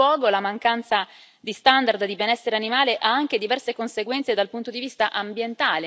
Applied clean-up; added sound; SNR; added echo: none; none; none; none.